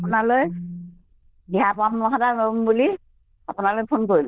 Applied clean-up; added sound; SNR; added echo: neural diffusion model UNIVERSE++.